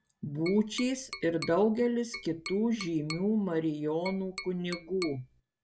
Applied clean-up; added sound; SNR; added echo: none; Tap; 14 dB; none.